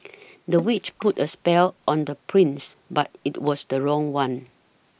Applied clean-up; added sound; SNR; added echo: none; Water / Splash, splatter; 20 dB; none.